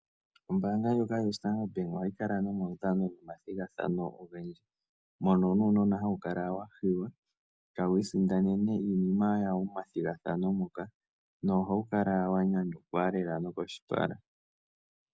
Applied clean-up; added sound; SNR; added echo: none; none; none; none.